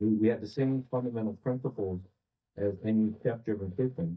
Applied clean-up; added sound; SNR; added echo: neural mask model DeepFilterNet 3.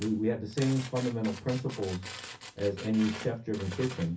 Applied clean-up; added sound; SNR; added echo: none; Tools; 13 dB; reverberation time 0.3 s.